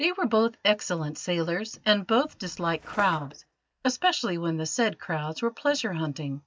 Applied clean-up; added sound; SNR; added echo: neural mask model DeepFilterNet 3.